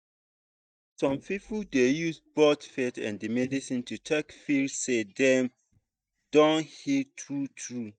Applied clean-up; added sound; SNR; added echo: neural mask model DeepFilterNet 3.